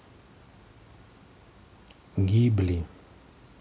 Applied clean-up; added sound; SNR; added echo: none; none; none; none.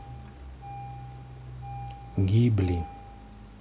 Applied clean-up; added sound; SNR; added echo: none; Engine starting; 12 dB; none.